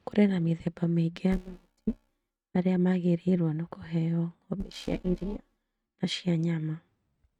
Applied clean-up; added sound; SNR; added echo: neural mask model RNNoise.